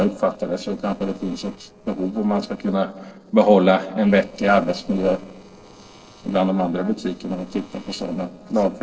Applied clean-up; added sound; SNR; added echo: neural separator model SepFormer DNS4.